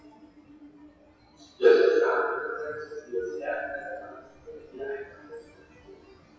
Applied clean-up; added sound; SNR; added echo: classical method WPE with log-MMSE.